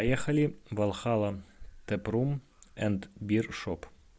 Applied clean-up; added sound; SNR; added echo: none; none; none; none.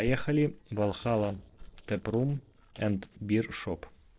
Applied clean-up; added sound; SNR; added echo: neural separator model SepFormer DNS4.